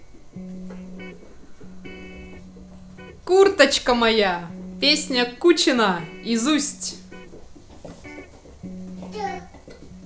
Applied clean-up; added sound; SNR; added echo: none; Electric guitar; 17 dB; none.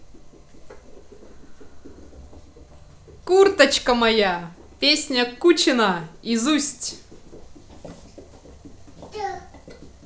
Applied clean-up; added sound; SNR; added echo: none; none; none; none.